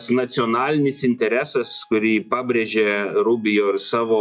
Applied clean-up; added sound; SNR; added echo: classical method log-MMSE.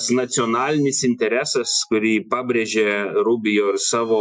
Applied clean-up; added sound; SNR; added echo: classical method Wiener filter.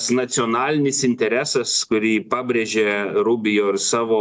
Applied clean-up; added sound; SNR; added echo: none; none; none; none.